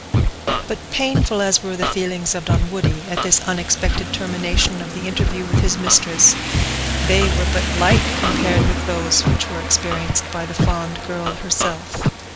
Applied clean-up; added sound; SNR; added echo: none; Rain + Scratching (performance technique); -1 dB; none.